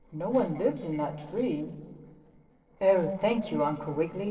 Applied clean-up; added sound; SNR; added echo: neural separator model SepFormer DNS4.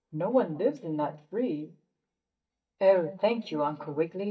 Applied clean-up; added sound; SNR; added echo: neural mask model DeepFilterNet 3.